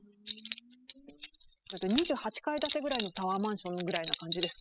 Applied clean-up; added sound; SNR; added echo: classical method spectral subtraction.